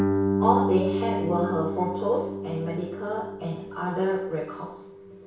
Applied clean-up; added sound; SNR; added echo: none; Guitar; 1 dB; reverberation time 0.6 s.